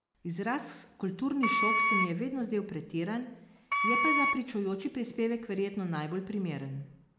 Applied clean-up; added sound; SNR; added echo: none; Wind instrument, woodwind instrument; -4 dB; none.